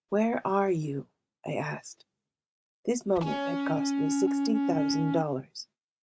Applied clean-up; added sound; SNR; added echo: neural mask model RNNoise.